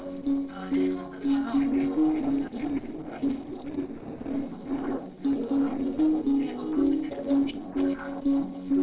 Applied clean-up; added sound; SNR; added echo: neural separator model SepFormer DNS4.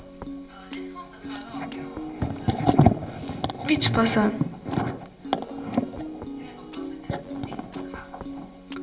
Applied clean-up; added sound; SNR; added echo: none; Piano; 10 dB; reverberation time 0.9 s.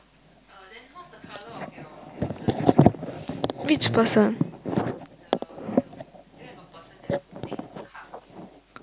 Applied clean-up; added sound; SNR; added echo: none; none; none; none.